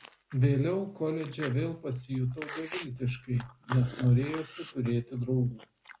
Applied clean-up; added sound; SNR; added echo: none; Chewing, mastication; 16 dB; none.